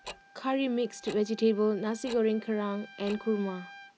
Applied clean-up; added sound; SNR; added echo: none; Tick-tock + Trumpet; 19 dB; none.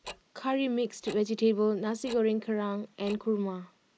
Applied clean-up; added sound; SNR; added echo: neural mask model Resemble Enhance denoiser.